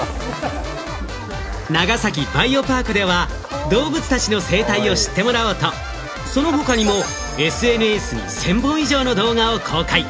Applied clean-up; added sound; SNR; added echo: none; none; none; none.